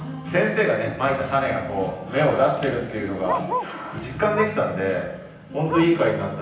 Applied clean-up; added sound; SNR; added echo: none; Bark; 12 dB; reverberation time 0.9 s.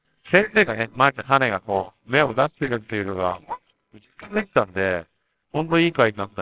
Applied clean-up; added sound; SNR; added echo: neural separator model SepFormer WHAMR!.